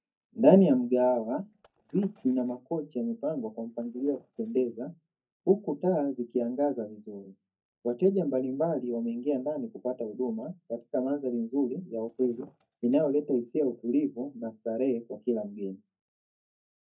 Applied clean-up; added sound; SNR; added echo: neural mask model DeepFilterNet 3.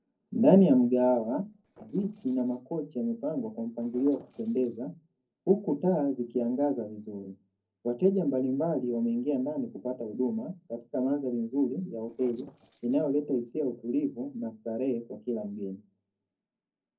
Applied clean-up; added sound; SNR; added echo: neural separator model SepFormer DNS4.